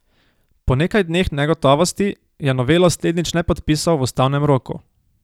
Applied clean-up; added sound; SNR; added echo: none; none; none; none.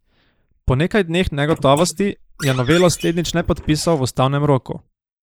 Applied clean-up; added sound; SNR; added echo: neural mask model Resemble Enhance denoiser.